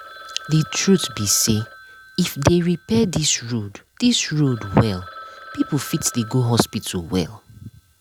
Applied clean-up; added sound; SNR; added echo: none; Telephone; 20 dB; none.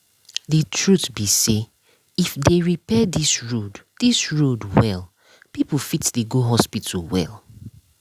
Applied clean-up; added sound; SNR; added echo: none; none; none; none.